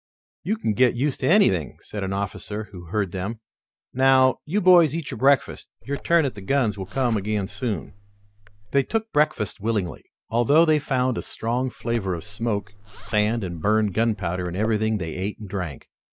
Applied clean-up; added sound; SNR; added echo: neural mask model DeepFilterNet 3.